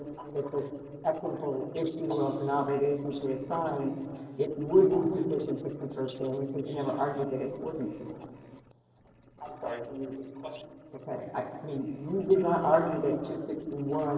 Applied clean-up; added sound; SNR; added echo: neural separator model SepFormer DNS4.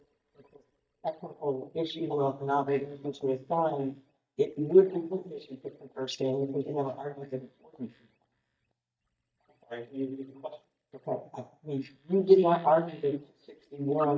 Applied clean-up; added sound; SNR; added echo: neural mask model DeepFilterNet 3.